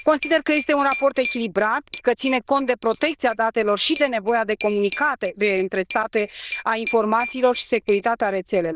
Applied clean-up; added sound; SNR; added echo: neural diffusion model UNIVERSE++.